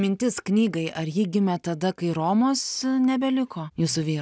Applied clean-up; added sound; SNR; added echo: none; none; none; none.